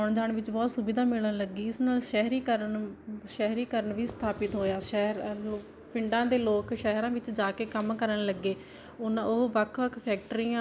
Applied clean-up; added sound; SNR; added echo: none; none; none; none.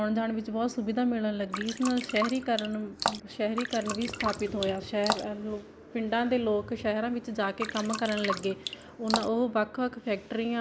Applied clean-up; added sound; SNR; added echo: none; Drip; 6 dB; none.